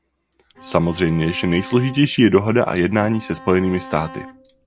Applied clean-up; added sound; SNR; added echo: none; Bowed string instrument; 18 dB; none.